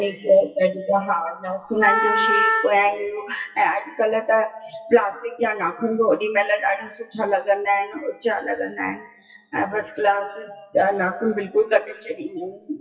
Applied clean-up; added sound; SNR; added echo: classical method WPE with log-MMSE.